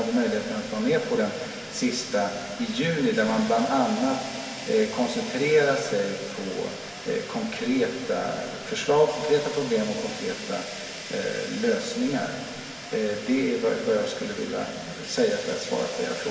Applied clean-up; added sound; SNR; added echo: none; Fire; 12 dB; reverberation time 2.7 s.